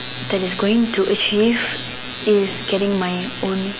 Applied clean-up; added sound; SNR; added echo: none; none; none; none.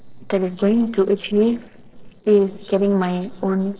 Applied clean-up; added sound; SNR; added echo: neural separator model SepFormer DNS4.